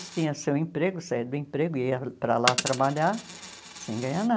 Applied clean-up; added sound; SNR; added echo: none; Coin (dropping); 10 dB; none.